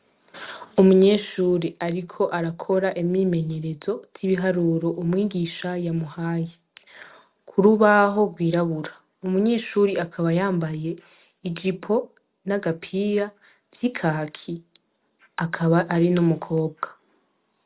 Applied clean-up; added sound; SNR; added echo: none; none; none; none.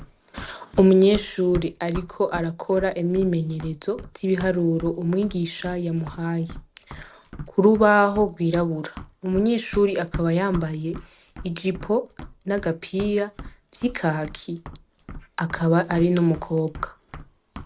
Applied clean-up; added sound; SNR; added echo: none; Run; 16 dB; none.